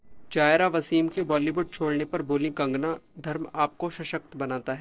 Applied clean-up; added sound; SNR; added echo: neural separator model SepFormer DNS4.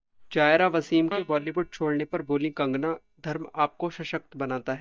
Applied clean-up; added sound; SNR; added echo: neural mask model DeepFilterNet 3.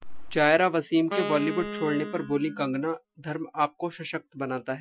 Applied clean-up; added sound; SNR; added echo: classical method Wiener filter.